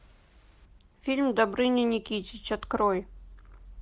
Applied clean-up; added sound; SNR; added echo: none; none; none; none.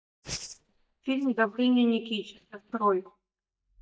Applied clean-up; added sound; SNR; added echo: neural mask model DeepFilterNet 3.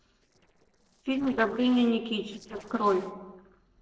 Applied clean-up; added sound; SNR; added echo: neural separator model SepFormer DNS4.